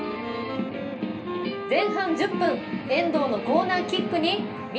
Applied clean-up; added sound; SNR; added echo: none; Wind instrument, woodwind instrument; 8 dB; reverberation time 0.3 s.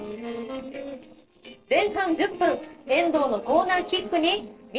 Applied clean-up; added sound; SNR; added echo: neural separator model SepFormer DNS4.